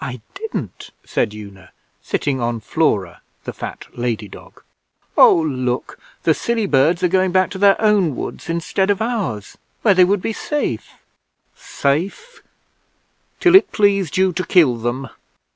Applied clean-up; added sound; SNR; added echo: none; none; none; none.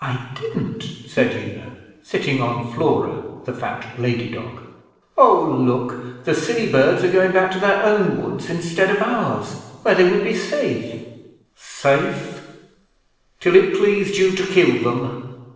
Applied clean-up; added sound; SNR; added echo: neural separator model SepFormer DNS4.